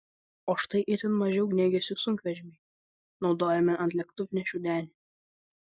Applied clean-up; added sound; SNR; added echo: none; none; none; none.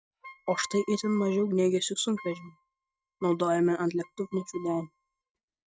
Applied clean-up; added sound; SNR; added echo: neural mask model RNNoise.